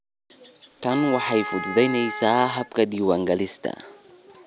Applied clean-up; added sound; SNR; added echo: none; Wind instrument, woodwind instrument; 9 dB; none.